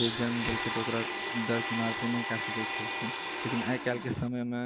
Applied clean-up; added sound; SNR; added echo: none; Domestic sounds, home sounds; 1 dB; none.